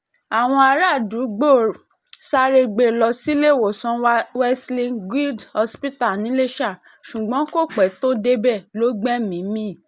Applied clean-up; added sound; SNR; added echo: none; none; none; none.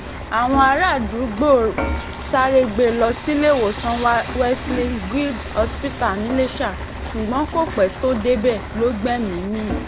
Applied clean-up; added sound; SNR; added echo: none; Frying (food) / Dishes, pots, and pans; 8 dB; none.